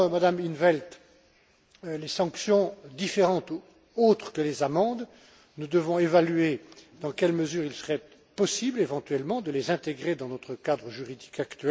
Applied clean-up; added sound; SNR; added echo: none; none; none; none.